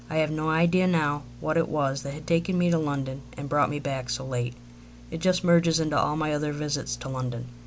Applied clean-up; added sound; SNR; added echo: none; none; none; none.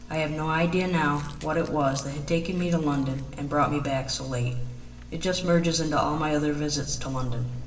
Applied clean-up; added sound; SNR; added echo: none; Chewing, mastication; 13 dB; reverberation time 1.0 s.